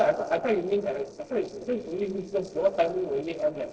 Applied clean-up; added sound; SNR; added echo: neural separator model SepFormer DNS4.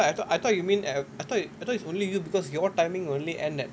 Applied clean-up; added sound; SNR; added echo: none; none; none; none.